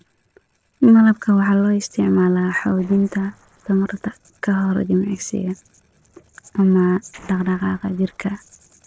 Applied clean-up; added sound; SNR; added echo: neural separator model SepFormer DNS4.